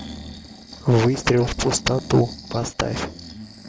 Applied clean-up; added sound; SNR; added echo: none; Breathing; 15 dB; none.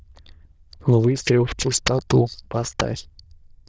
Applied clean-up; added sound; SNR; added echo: neural diffusion model UNIVERSE++.